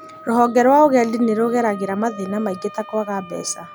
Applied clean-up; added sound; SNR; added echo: none; Wind instrument, woodwind instrument; 19 dB; none.